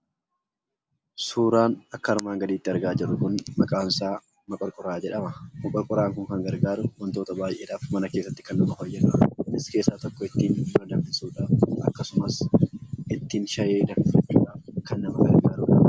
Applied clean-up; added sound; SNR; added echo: none; none; none; none.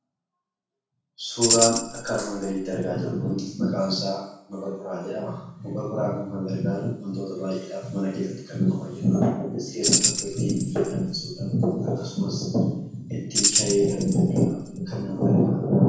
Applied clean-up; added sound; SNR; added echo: none; Tambourine; 2 dB; reverberation time 0.6 s.